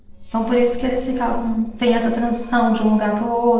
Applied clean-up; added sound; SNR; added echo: neural separator model SepFormer DNS4.